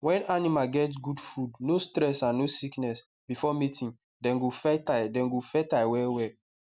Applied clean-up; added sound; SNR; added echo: none; none; none; none.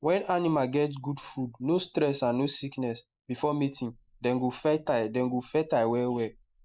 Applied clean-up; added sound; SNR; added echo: neural mask model Resemble Enhance denoiser.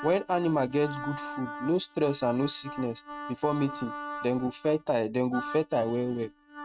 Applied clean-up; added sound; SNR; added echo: neural mask model RNNoise.